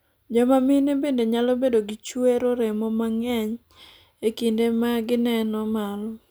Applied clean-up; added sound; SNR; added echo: none; none; none; none.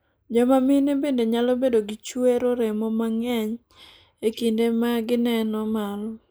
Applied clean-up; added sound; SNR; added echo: neural mask model Resemble Enhance denoiser.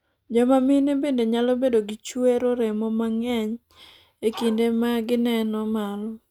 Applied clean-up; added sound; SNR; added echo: neural mask model RNNoise.